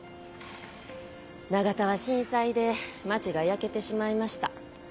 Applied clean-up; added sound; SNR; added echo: none; none; none; none.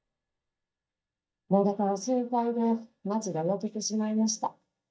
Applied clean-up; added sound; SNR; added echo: neural mask model DeepFilterNet 3.